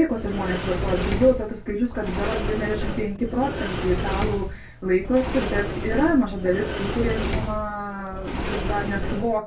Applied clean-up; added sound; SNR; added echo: none; Sliding door; 3 dB; reverberation time 0.2 s.